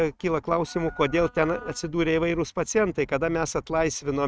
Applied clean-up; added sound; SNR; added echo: neural mask model RNNoise.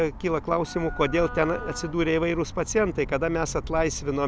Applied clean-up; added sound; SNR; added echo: none; Wind instrument, woodwind instrument; 15 dB; none.